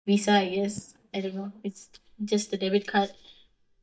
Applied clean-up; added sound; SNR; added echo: neural mask model DeepFilterNet 3.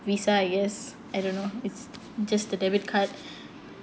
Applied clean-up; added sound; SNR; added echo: none; none; none; none.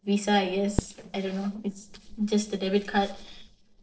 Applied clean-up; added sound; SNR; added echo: neural separator model SepFormer DNS4.